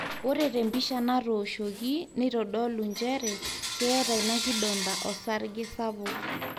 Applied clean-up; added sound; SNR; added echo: none; Coin (dropping) / Bell; 6 dB; none.